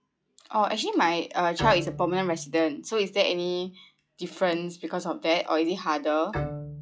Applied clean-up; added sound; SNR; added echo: classical method log-MMSE.